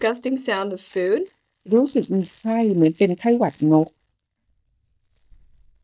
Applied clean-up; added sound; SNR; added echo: neural mask model DeepFilterNet 3.